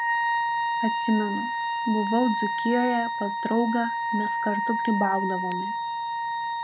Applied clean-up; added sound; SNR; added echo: none; Wind instrument, woodwind instrument; 0 dB; none.